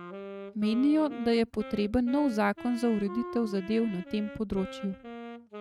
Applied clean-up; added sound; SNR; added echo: neural mask model RNNoise.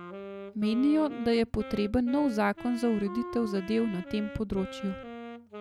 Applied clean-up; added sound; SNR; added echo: none; Wind instrument, woodwind instrument; 13 dB; none.